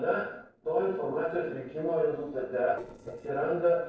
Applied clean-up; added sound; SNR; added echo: neural separator model SepFormer DNS4.